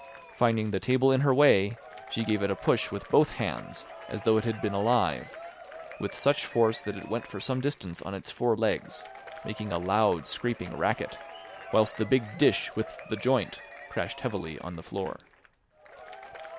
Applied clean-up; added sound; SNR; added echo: none; Applause / Crowd / Cheering; 17 dB; none.